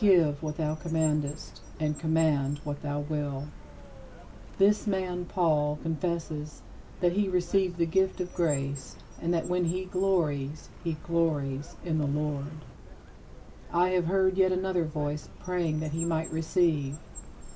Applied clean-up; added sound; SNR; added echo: none; Car; 17 dB; none.